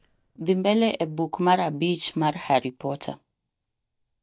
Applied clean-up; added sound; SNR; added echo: neural mask model DeepFilterNet 3.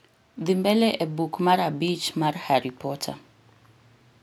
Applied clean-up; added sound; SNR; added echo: none; none; none; none.